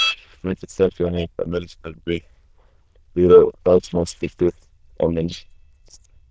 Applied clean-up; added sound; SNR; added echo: neural diffusion model UNIVERSE++.